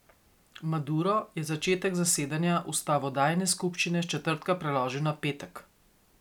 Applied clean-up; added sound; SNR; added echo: none; none; none; none.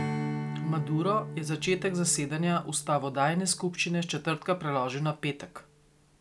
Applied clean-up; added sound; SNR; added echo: none; Strum; 9 dB; none.